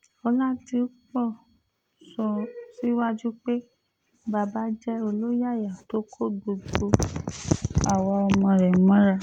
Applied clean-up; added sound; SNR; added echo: none; none; none; none.